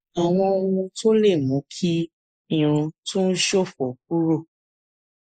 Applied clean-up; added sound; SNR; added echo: neural mask model Resemble Enhance denoiser.